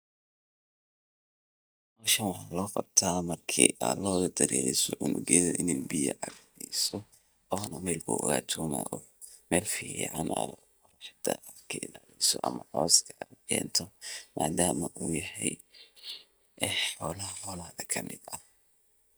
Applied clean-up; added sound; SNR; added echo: neural mask model DeepFilterNet 3.